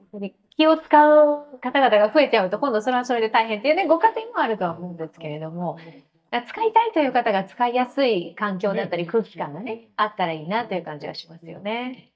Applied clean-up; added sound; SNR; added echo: neural mask model DeepFilterNet 3.